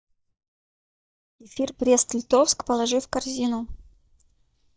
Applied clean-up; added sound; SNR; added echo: neural mask model DeepFilterNet 3.